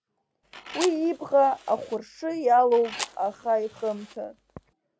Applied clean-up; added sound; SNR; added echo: none; Fire; 16 dB; none.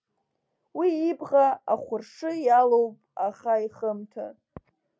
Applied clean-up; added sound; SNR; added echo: none; none; none; none.